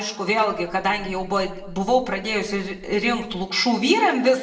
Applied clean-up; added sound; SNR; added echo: none; Buzz; 18 dB; reverberation time 0.6 s.